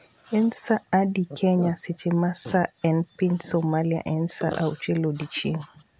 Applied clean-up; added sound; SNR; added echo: none; none; none; none.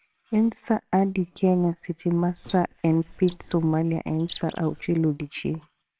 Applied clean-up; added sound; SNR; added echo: neural separator model SepFormer WHAMR!.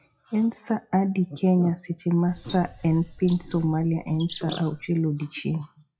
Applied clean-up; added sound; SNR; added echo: classical method WPE with log-MMSE.